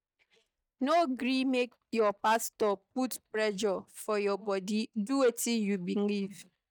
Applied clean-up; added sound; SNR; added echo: neural mask model DeepFilterNet 3.